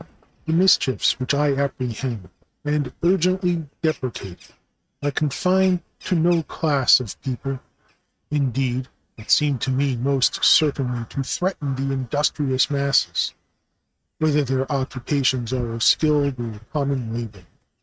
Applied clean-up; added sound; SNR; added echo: neural mask model RNNoise.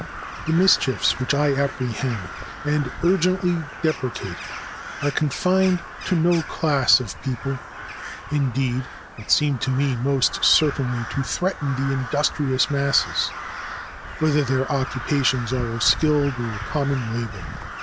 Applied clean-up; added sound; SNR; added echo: none; Crow; 11 dB; none.